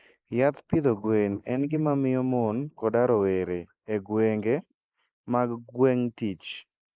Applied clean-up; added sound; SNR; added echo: neural mask model Resemble Enhance denoiser.